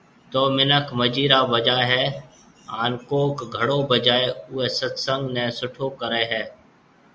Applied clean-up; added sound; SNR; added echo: none; none; none; none.